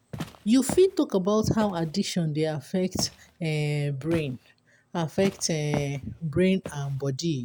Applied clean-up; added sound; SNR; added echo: none; Walk, footsteps; 15 dB; none.